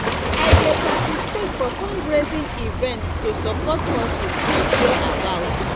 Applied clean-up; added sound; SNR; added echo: none; Waves, surf; -4 dB; none.